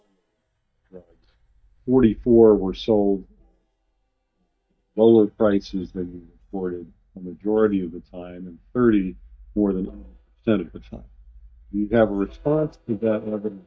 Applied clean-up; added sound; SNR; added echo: neural mask model DeepFilterNet 3.